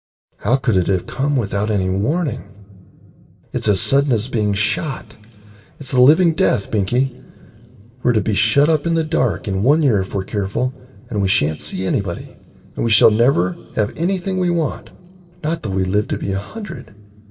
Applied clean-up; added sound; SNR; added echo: none; none; none; reverberation time 2.8 s.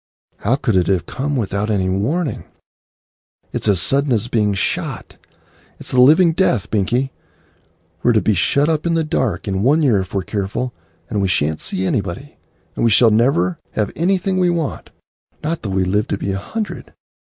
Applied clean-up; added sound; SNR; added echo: none; none; none; none.